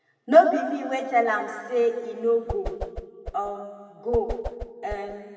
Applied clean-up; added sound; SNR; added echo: none; Whoosh, swoosh, swish; 10 dB; reverberation time 2.1 s.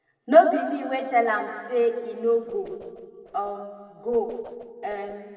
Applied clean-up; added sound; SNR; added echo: neural separator model SepFormer DNS4.